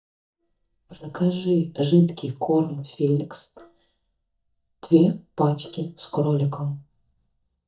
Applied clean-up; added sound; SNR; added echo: neural mask model DeepFilterNet 3.